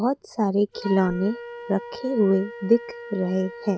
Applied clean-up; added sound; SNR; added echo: none; Wind instrument, woodwind instrument; 15 dB; none.